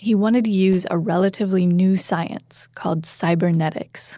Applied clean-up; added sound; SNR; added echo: neural separator model SepFormer DNS4.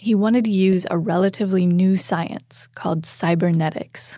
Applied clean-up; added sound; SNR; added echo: neural mask model DeepFilterNet 3.